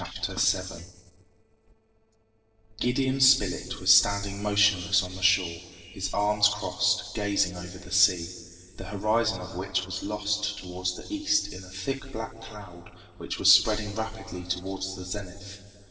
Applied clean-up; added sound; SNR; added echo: neural separator model SepFormer DNS4.